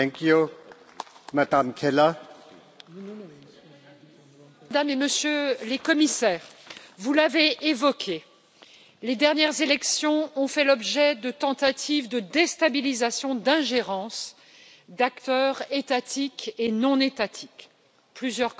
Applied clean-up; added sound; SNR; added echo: none; none; none; none.